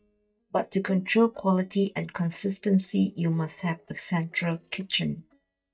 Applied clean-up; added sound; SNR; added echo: neural mask model DeepFilterNet 3.